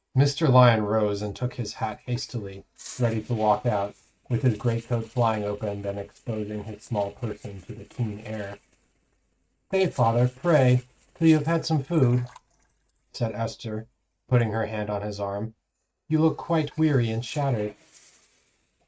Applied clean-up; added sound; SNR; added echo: neural mask model RNNoise.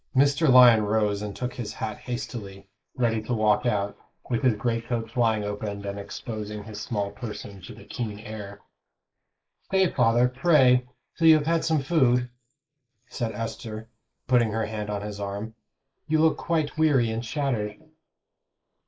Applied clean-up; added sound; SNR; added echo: neural mask model Resemble Enhance denoiser.